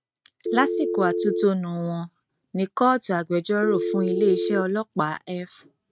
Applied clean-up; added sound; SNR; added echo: neural mask model RNNoise.